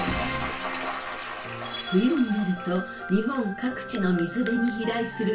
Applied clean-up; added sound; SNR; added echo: none; Bell; 2 dB; reverberation time 0.2 s.